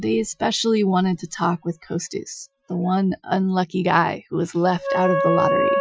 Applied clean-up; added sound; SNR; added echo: classical method Wiener filter.